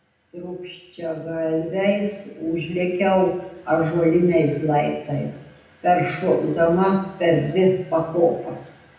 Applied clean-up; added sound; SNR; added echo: none; none; none; reverberation time 0.8 s.